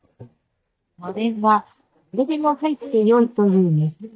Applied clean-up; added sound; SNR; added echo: neural mask model DeepFilterNet 3.